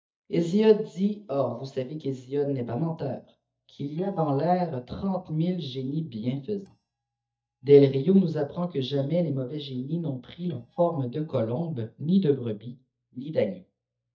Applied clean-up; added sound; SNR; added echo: neural mask model DeepFilterNet 3.